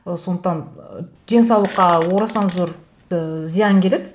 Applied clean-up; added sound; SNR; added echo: none; Fart; 16 dB; none.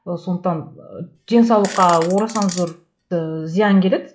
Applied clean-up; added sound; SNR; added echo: classical method log-MMSE.